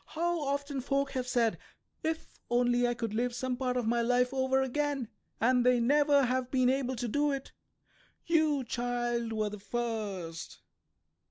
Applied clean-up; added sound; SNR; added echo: none; none; none; none.